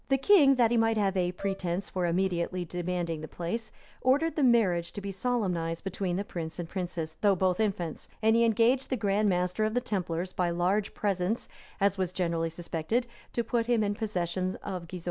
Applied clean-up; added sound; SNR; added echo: none; Brass instrument; 16 dB; none.